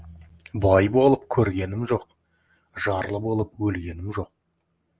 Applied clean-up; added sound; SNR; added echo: none; none; none; none.